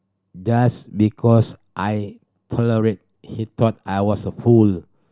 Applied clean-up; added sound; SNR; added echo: none; none; none; none.